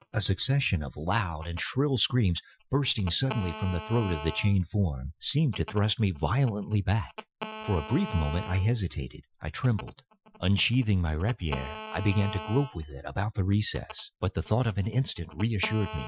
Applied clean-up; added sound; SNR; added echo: classical method Wiener filter.